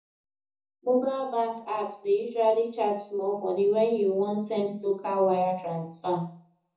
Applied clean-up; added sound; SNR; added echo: none; none; none; reverberation time 0.5 s.